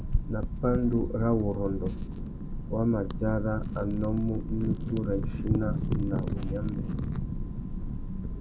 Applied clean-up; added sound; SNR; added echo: none; Wind / Fire; 0 dB; none.